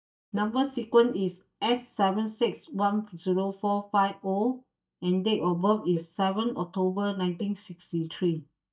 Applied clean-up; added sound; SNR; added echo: neural mask model DeepFilterNet 3.